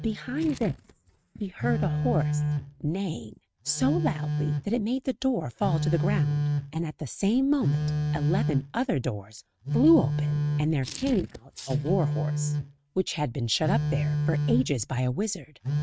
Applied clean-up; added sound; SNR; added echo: neural mask model RNNoise.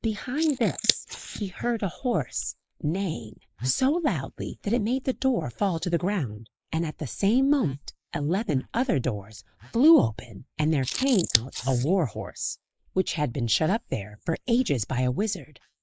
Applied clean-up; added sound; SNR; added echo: neural mask model Resemble Enhance denoiser.